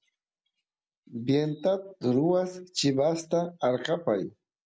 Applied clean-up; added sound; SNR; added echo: none; none; none; none.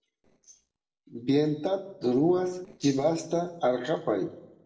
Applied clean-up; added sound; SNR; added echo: neural separator model SepFormer DNS4.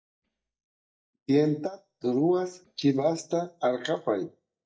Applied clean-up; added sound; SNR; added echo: neural mask model DeepFilterNet 3.